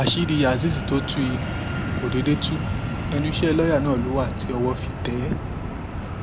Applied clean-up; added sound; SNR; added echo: none; Fixed-wing aircraft, airplane; 3 dB; none.